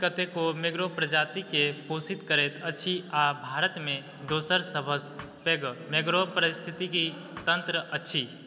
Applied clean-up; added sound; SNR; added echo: none; Thump, thud; 18 dB; none.